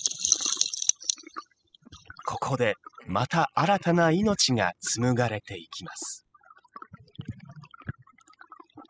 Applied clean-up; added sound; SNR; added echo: classical method spectral subtraction.